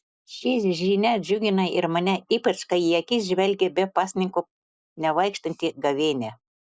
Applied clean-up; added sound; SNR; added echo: none; none; none; none.